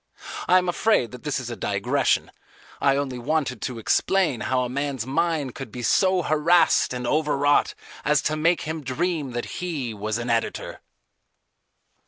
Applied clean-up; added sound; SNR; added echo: none; none; none; none.